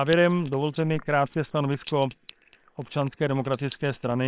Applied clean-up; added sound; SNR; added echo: neural separator model SepFormer WHAM!.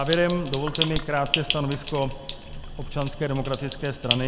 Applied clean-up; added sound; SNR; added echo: none; Sink (filling or washing); 4 dB; none.